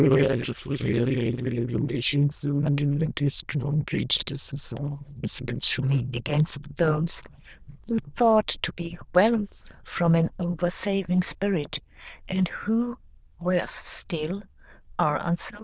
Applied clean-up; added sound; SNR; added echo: neural diffusion model UNIVERSE++.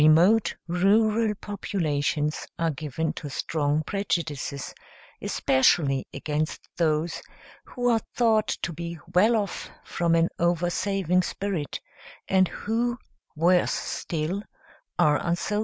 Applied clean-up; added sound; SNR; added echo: none; none; none; none.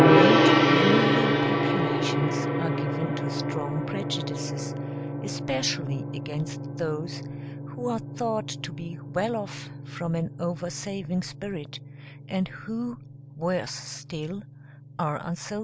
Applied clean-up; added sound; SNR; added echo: none; Gong; -4 dB; none.